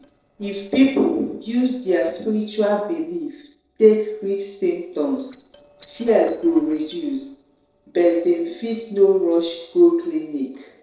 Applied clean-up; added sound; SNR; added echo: neural separator model SepFormer DNS4.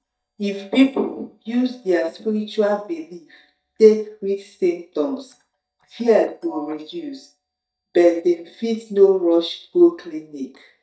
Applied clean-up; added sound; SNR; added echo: neural mask model DeepFilterNet 3.